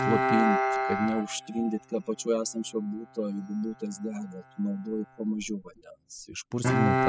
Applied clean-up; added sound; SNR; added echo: classical method spectral subtraction.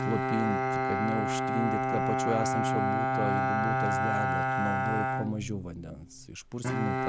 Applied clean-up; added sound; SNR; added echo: none; Bowed string instrument; -4 dB; none.